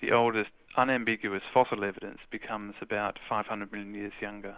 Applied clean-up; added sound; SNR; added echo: none; none; none; none.